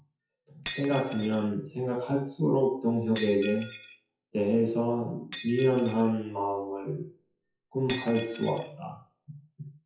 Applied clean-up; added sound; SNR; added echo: classical method WPE with log-MMSE.